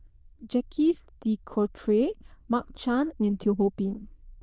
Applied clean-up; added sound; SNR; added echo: neural diffusion model UNIVERSE++.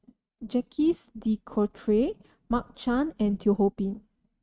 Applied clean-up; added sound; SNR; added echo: neural mask model RNNoise.